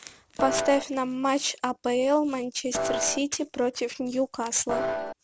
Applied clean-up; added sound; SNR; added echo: none; Piano; 1 dB; none.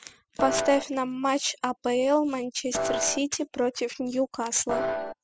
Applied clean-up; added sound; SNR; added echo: classical method spectral subtraction.